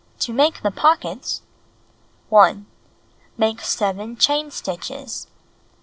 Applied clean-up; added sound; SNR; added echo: none; none; none; none.